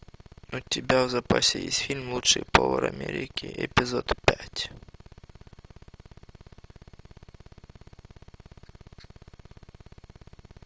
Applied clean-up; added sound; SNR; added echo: none; none; none; none.